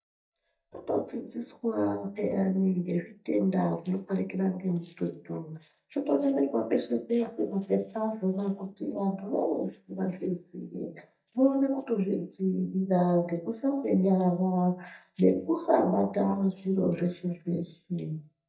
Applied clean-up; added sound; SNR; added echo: neural mask model DeepFilterNet 3.